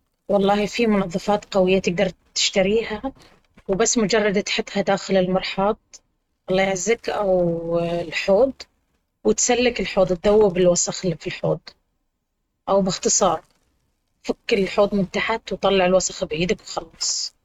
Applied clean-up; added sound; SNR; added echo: neural mask model RNNoise.